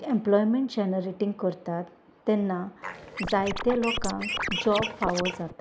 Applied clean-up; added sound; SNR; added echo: none; Scratching (performance technique); 5 dB; none.